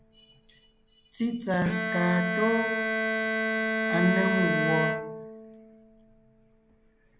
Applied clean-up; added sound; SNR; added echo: none; Bowed string instrument; 0 dB; none.